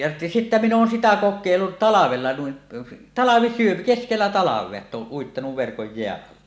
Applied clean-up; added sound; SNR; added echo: none; none; none; none.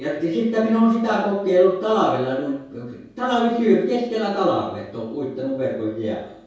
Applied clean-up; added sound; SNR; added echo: none; none; none; reverberation time 0.6 s.